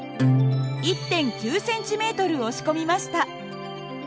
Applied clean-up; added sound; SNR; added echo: none; Acoustic guitar; 0 dB; none.